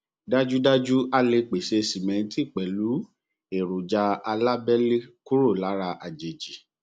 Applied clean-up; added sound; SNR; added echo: none; none; none; none.